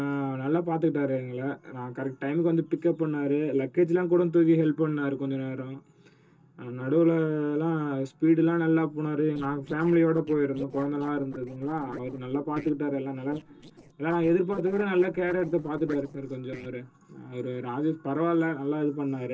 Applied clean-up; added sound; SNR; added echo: neural separator model SepFormer DNS4.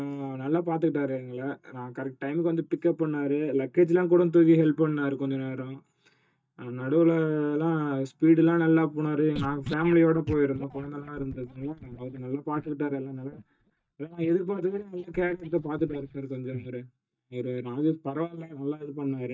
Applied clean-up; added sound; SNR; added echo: neural mask model DeepFilterNet 3.